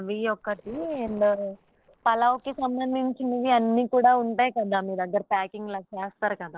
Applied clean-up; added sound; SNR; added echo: neural separator model SepFormer DNS4.